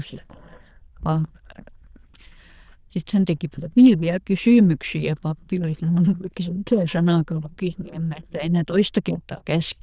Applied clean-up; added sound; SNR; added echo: neural diffusion model UNIVERSE++.